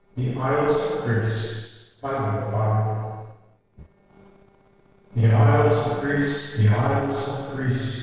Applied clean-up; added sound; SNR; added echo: neural separator model SepFormer DNS4.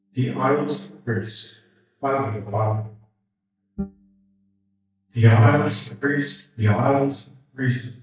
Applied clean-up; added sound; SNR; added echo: neural mask model DeepFilterNet 3.